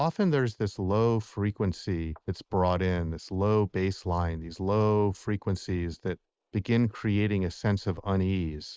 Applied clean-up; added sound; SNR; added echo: neural mask model Resemble Enhance denoiser.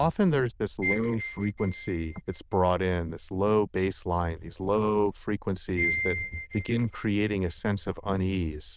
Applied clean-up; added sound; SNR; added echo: neural diffusion model UNIVERSE++.